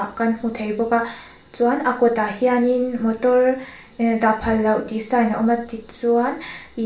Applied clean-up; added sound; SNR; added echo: none; none; none; reverberation time 0.4 s.